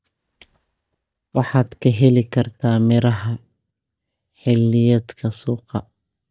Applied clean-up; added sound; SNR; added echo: neural mask model DeepFilterNet 3.